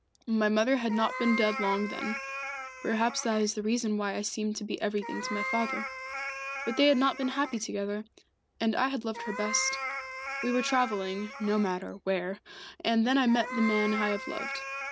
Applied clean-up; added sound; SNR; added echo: none; Meow; 8 dB; none.